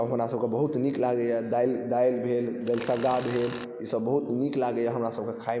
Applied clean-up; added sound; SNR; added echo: none; Tools; 15 dB; none.